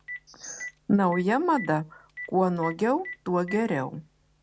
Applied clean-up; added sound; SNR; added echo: none; Telephone; 16 dB; none.